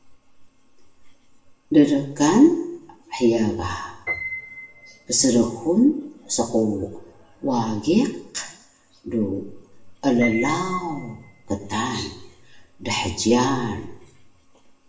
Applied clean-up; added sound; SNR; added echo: none; Piano; 18 dB; reverberation time 0.7 s.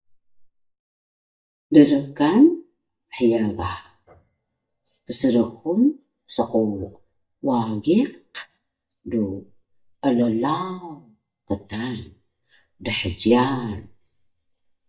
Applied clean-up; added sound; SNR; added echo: neural mask model DeepFilterNet 3.